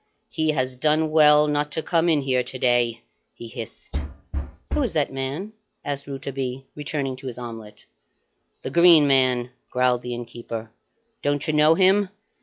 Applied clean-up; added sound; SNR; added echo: classical method log-MMSE.